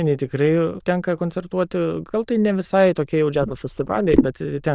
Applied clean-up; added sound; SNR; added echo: neural diffusion model UNIVERSE++.